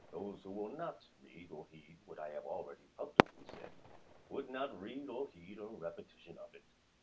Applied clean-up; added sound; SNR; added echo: none; Fireworks; -4 dB; none.